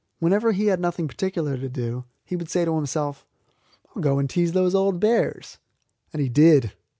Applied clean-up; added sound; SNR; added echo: none; none; none; none.